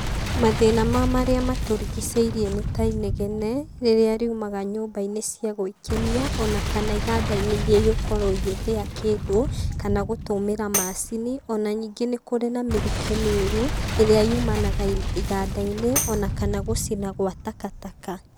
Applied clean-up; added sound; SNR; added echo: none; Tambourine + Boom; 3 dB; none.